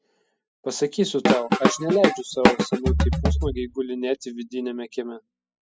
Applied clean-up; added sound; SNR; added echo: classical method spectral subtraction.